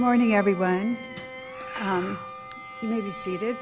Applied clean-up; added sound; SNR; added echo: none; Wind instrument, woodwind instrument + Bowed string instrument; 12 dB; none.